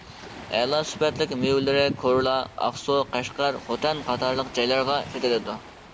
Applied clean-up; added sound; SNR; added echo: none; Waves, surf; 18 dB; none.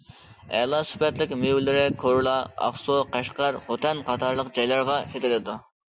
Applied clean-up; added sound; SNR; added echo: none; none; none; none.